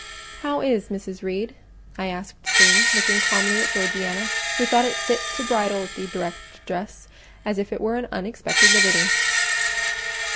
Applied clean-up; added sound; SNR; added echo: none; Screech; -3 dB; none.